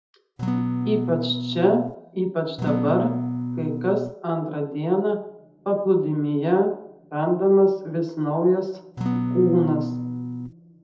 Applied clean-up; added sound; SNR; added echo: none; Acoustic guitar / Strum; 3 dB; reverberation time 0.8 s.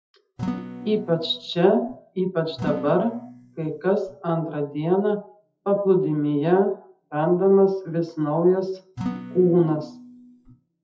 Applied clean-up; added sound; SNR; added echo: classical method WPE with log-MMSE.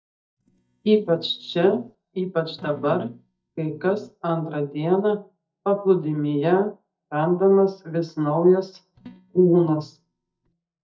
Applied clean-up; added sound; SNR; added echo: neural mask model DeepFilterNet 3.